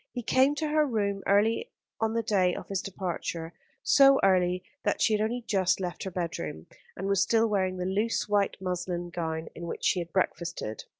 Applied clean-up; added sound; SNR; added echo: none; none; none; none.